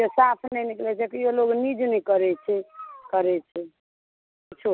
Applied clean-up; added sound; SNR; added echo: none; none; none; none.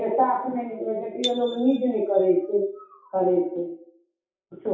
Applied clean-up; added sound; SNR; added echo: classical method WPE with log-MMSE.